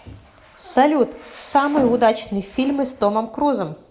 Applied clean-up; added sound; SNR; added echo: none; none; none; none.